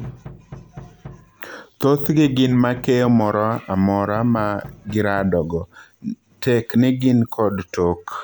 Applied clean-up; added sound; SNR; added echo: none; Knock; 19 dB; none.